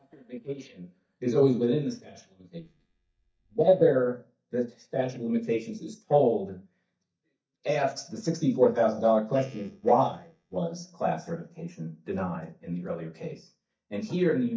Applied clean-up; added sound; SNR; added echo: neural mask model DeepFilterNet 3.